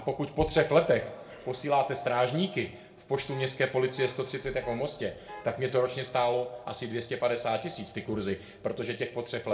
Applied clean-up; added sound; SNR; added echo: none; Alarm / Car; 19 dB; reverberation time 0.4 s.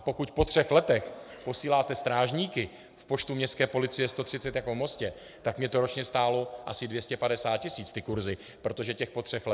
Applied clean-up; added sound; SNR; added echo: none; none; none; none.